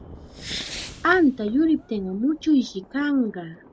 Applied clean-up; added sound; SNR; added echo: none; Fireworks; 16 dB; none.